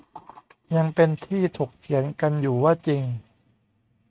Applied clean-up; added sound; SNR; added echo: neural mask model RNNoise.